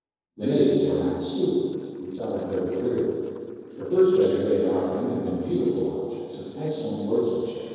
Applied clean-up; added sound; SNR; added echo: neural separator model SepFormer DNS4.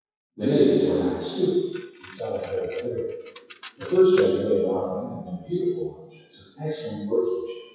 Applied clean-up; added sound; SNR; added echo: classical method WPE with log-MMSE.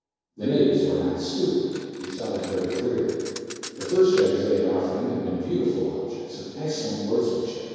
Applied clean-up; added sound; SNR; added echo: none; Cutlery, silverware; 18 dB; reverberation time 2.2 s.